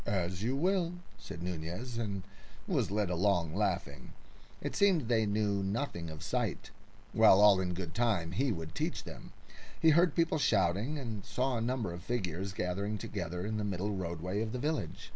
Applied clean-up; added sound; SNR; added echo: none; none; none; none.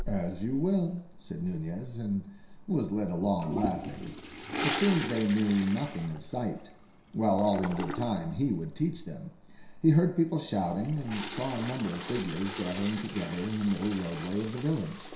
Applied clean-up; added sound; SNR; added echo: none; Toilet flush; 10 dB; reverberation time 0.7 s.